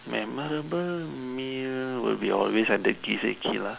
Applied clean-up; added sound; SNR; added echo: none; none; none; none.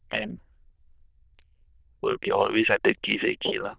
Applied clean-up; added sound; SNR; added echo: neural diffusion model UNIVERSE++.